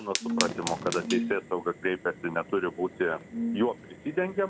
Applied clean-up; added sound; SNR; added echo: none; Fire + Brass instrument; 5 dB; none.